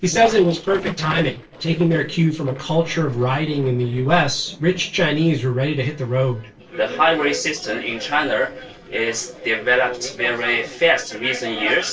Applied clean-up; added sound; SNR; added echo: neural separator model SepFormer DNS4.